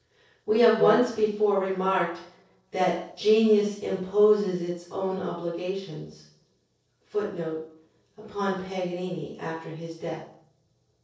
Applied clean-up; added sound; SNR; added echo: neural separator model SepFormer DNS4.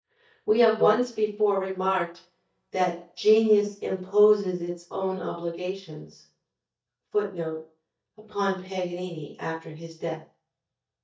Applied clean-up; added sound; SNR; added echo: neural mask model DeepFilterNet 3.